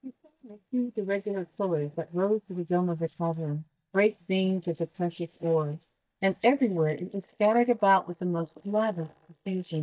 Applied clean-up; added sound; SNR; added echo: neural mask model DeepFilterNet 3.